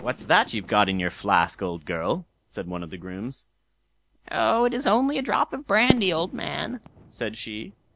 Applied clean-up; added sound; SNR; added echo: none; Fireworks; 11 dB; none.